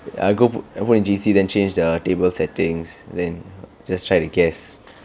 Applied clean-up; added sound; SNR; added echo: none; none; none; none.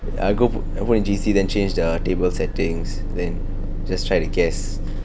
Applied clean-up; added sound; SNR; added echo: none; Engine; 0 dB; none.